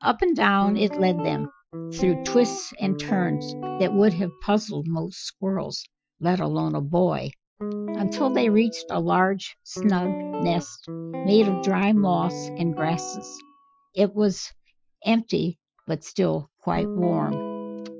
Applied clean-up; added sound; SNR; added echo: classical method Wiener filter.